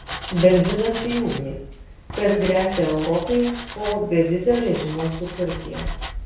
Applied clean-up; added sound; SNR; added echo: none; Domestic sounds, home sounds; 11 dB; reverberation time 0.6 s.